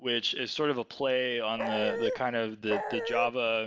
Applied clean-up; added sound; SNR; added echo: none; Dog; 3 dB; none.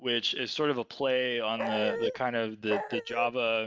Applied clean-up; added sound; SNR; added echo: neural mask model RNNoise.